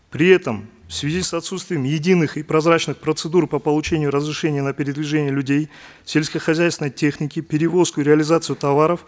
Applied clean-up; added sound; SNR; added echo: none; none; none; none.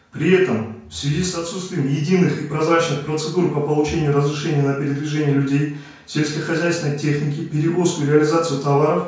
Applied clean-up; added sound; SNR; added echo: none; none; none; reverberation time 0.5 s.